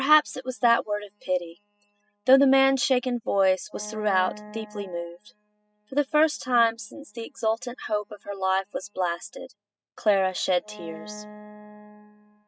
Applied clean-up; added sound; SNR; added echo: classical method spectral subtraction.